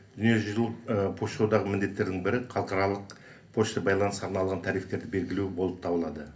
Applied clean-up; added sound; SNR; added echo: none; none; none; reverberation time 0.3 s.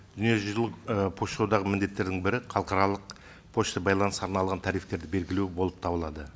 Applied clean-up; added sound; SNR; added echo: none; none; none; none.